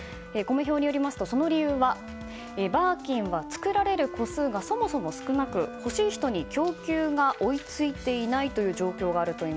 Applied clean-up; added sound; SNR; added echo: none; Wind instrument, woodwind instrument + Wind instrument, woodwind instrument; 14 dB; none.